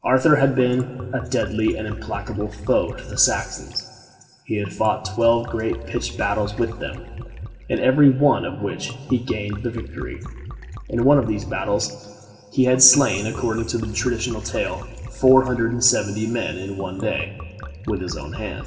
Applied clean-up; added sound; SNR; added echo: none; Liquid; 14 dB; reverberation time 2.0 s.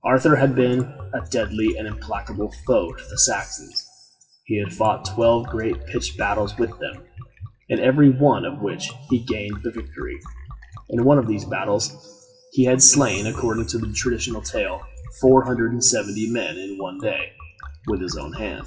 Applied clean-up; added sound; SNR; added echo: classical method WPE with log-MMSE.